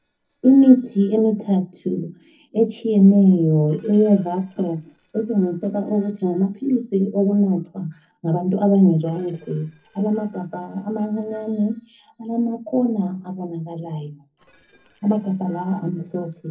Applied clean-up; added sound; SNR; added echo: neural separator model SepFormer DNS4.